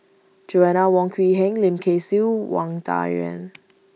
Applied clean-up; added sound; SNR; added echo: none; none; none; none.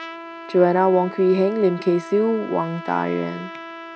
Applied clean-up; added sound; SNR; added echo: none; Trumpet; 15 dB; none.